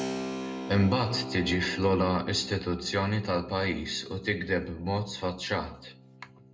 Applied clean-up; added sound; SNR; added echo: none; Keyboard (musical); 10 dB; reverberation time 0.2 s.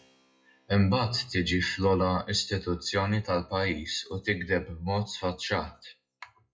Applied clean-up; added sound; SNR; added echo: classical method WPE with log-MMSE.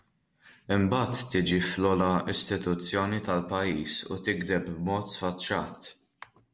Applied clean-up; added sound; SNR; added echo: none; none; none; none.